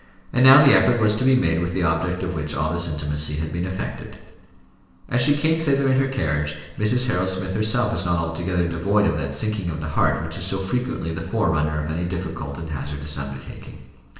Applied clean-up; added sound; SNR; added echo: none; none; none; reverberation time 1.1 s.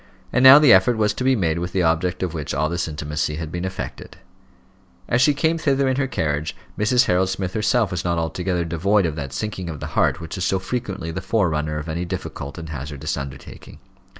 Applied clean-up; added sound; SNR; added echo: none; none; none; none.